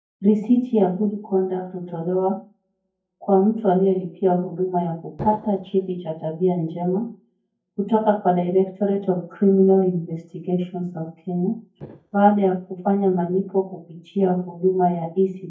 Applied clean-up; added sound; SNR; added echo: neural mask model DeepFilterNet 3.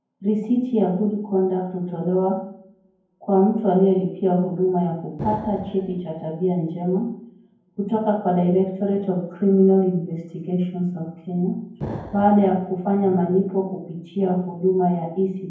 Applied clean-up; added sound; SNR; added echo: none; Explosion; 14 dB; reverberation time 0.9 s.